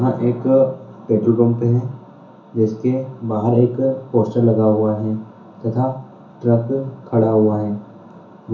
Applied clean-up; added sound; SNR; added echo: none; none; none; reverberation time 0.7 s.